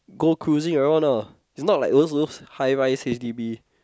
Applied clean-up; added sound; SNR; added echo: none; none; none; none.